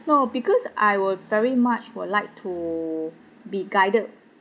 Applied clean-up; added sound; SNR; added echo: none; none; none; none.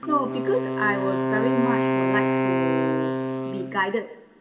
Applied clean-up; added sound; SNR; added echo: none; Wind instrument, woodwind instrument; -3 dB; reverberation time 1.0 s.